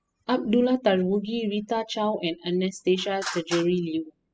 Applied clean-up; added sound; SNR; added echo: classical method spectral subtraction.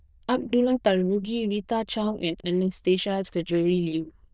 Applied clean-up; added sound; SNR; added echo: neural diffusion model UNIVERSE++.